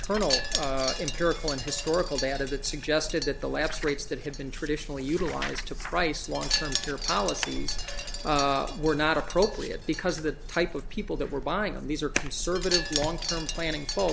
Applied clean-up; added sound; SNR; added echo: none; Wind chime; 8 dB; none.